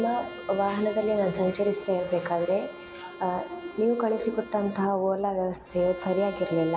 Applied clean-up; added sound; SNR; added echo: none; Bowed string instrument; 16 dB; none.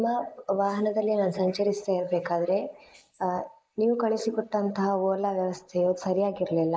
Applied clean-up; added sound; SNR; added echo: neural mask model Resemble Enhance denoiser.